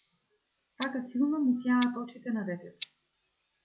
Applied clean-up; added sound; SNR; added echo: classical method log-MMSE.